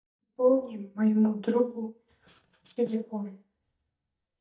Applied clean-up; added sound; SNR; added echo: neural mask model DeepFilterNet 3.